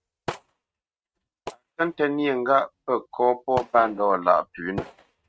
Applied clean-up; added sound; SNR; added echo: neural mask model RNNoise.